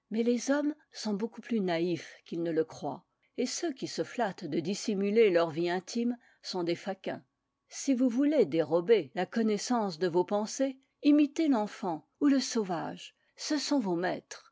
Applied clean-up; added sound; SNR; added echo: none; none; none; none.